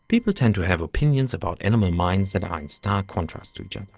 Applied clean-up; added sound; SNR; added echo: neural separator model SepFormer DNS4.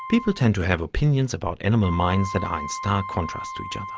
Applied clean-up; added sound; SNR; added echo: none; Wind instrument, woodwind instrument; 12 dB; none.